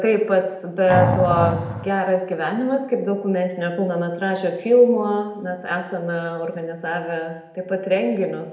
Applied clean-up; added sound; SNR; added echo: none; Animal; 1 dB; reverberation time 0.8 s.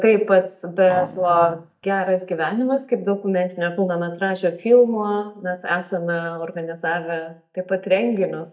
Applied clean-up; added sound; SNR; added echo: neural mask model DeepFilterNet 3.